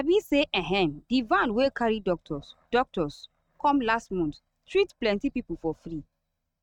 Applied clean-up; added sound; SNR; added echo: neural mask model RNNoise.